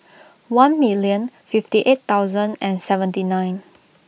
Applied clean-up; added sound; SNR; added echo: none; none; none; none.